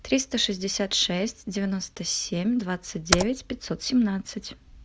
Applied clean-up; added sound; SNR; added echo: none; Computer keyboard; 3 dB; none.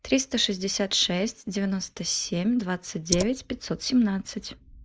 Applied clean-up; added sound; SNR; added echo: neural mask model Resemble Enhance denoiser.